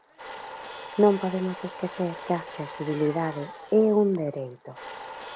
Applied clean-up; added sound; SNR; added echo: none; Domestic sounds, home sounds; 14 dB; none.